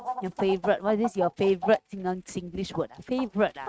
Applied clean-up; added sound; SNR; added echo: neural mask model RNNoise.